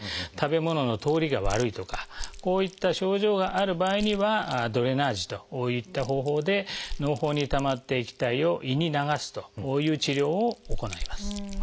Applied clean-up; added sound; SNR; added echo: none; Chewing, mastication; 11 dB; none.